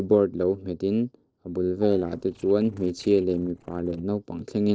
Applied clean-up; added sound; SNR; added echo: neural separator model SepFormer DNS4.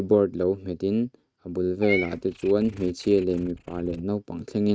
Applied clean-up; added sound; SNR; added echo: neural mask model RNNoise.